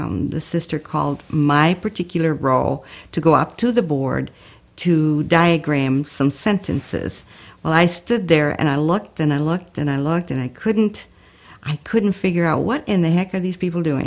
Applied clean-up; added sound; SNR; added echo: none; none; none; none.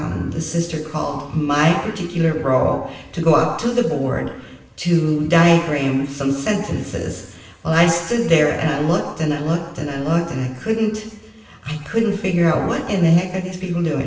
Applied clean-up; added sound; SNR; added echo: none; none; none; reverberation time 1.0 s.